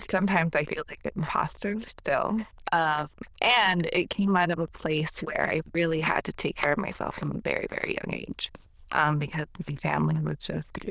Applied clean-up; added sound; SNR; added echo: neural diffusion model UNIVERSE++.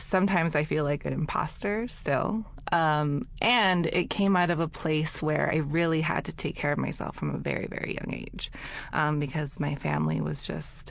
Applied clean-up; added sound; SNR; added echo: none; none; none; none.